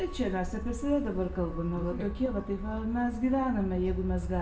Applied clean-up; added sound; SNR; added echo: none; none; none; reverberation time 0.6 s.